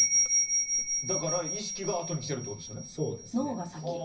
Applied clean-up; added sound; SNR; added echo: none; Bell; -3 dB; reverberation time 0.4 s.